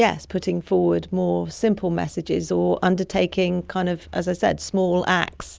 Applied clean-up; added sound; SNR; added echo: none; none; none; none.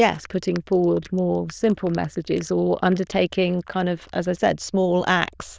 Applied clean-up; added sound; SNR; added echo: neural diffusion model UNIVERSE++.